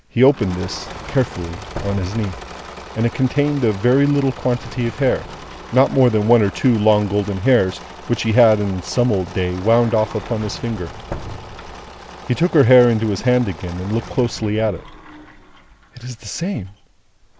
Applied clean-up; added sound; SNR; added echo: none; Sliding door + Engine / Mechanisms; 15 dB; none.